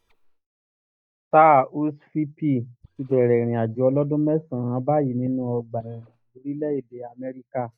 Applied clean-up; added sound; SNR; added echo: neural mask model DeepFilterNet 3.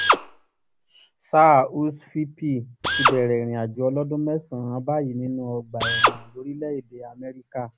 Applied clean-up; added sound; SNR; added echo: none; Drill; 3 dB; none.